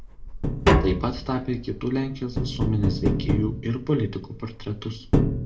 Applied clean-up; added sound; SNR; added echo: none; Tap; -2 dB; reverberation time 0.3 s.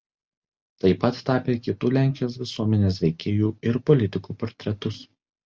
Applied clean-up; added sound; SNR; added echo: none; none; none; none.